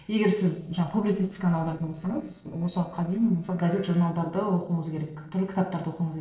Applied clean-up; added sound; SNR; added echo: neural separator model SepFormer DNS4.